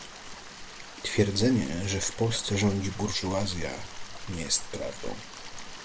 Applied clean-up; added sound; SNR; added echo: none; Stream; 15 dB; none.